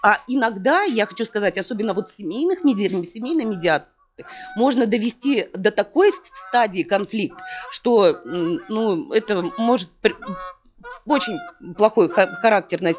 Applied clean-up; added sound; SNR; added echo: classical method log-MMSE.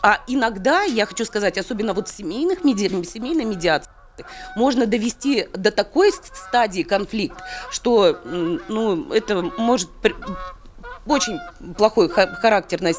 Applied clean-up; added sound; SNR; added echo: none; Fowl; 18 dB; none.